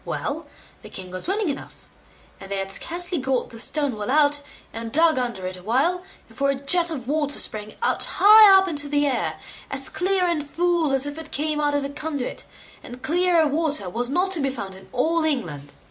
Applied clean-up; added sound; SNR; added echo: none; none; none; none.